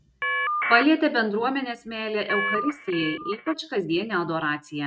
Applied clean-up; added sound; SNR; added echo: neural mask model RNNoise.